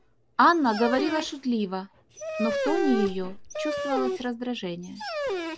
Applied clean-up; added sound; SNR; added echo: none; Dog; 4 dB; none.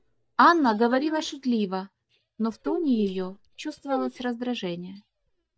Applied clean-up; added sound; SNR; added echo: neural mask model DeepFilterNet 3.